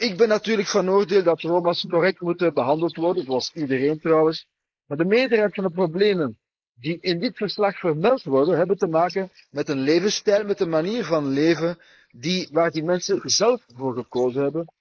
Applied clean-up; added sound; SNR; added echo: neural mask model Resemble Enhance denoiser.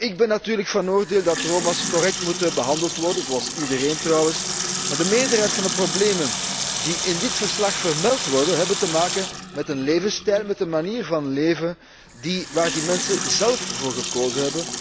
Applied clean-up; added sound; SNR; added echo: none; Sink (filling or washing) / Water tap, faucet; 5 dB; none.